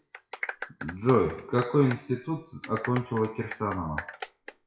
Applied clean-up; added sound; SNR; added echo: classical method WPE with log-MMSE.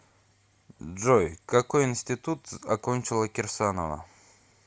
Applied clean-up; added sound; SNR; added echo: none; none; none; none.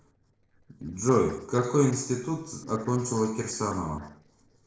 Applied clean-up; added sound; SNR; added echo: neural separator model SepFormer DNS4.